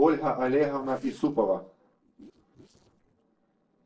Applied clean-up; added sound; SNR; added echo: neural separator model SepFormer DNS4.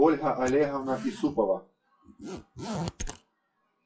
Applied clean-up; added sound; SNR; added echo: classical method WPE with log-MMSE.